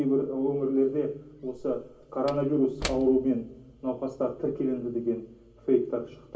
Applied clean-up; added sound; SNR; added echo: none; Slam / Wood; 18 dB; reverberation time 0.3 s.